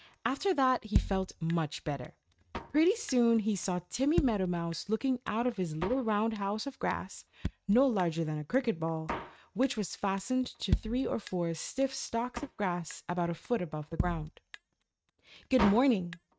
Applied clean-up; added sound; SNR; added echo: neural mask model RNNoise.